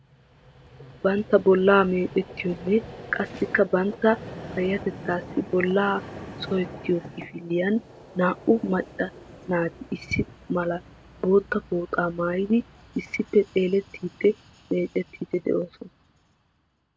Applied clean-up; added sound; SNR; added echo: none; Vehicle; 17 dB; none.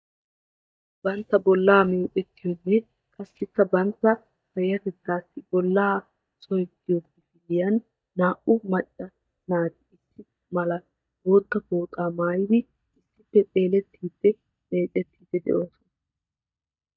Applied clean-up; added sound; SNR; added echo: neural mask model DeepFilterNet 3.